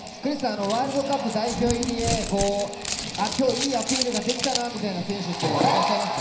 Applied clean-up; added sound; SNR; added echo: none; Crumpling, crinkling; 7 dB; reverberation time 0.9 s.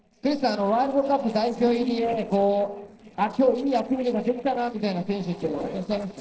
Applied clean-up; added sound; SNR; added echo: neural separator model SepFormer DNS4.